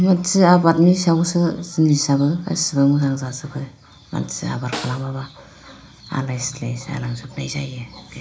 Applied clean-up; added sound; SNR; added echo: none; Snare drum; 15 dB; reverberation time 0.4 s.